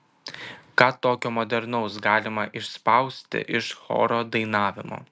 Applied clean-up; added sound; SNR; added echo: none; none; none; none.